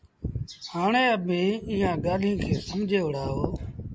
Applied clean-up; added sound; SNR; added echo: none; none; none; none.